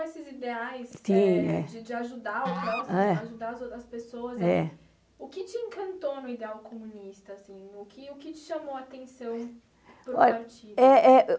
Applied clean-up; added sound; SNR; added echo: none; Musical instrument; 13 dB; none.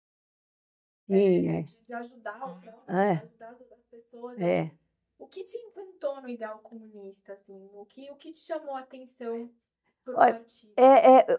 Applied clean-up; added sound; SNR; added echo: neural mask model DeepFilterNet 3.